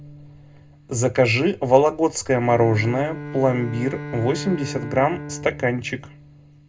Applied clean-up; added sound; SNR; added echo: none; Bowed string instrument; 13 dB; reverberation time 0.2 s.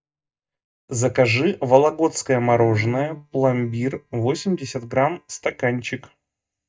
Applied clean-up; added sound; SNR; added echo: neural mask model DeepFilterNet 3.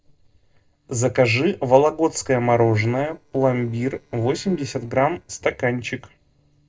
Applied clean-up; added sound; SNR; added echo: neural separator model SepFormer DNS4.